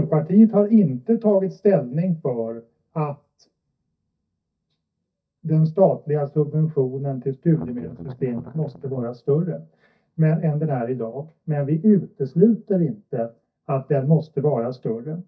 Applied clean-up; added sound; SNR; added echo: neural mask model DeepFilterNet 3.